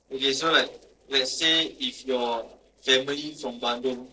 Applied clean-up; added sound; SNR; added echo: neural separator model SepFormer DNS4.